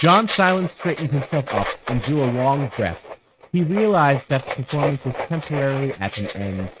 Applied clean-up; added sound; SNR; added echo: neural mask model RNNoise.